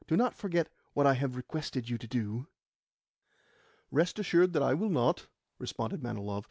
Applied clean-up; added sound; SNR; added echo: none; none; none; none.